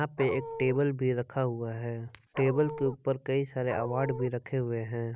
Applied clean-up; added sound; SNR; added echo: none; Dog; 9 dB; none.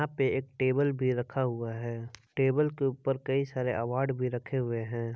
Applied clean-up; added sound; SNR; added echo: none; none; none; none.